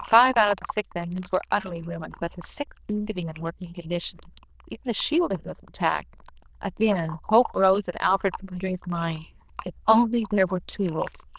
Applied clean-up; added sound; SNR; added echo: neural diffusion model UNIVERSE++.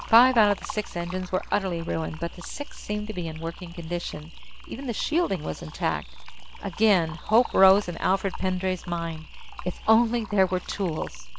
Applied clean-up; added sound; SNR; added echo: none; Fill (with liquid); 18 dB; none.